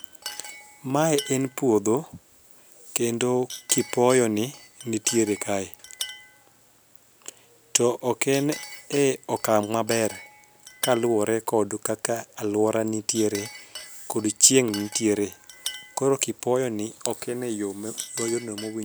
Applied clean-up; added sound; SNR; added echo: none; Chink, clink; 17 dB; none.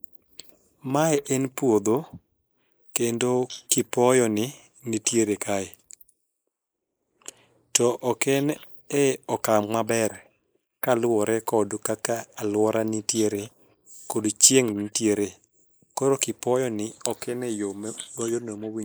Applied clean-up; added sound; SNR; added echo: neural mask model Resemble Enhance denoiser.